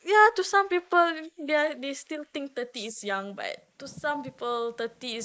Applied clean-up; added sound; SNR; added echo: neural mask model Resemble Enhance denoiser.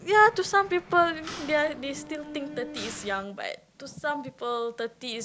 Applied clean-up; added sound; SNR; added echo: none; Mechanisms; 15 dB; none.